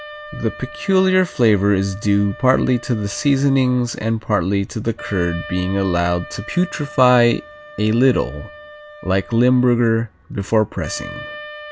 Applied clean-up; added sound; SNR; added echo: none; Wind instrument, woodwind instrument; 18 dB; none.